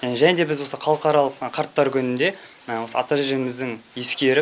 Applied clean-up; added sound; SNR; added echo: none; none; none; none.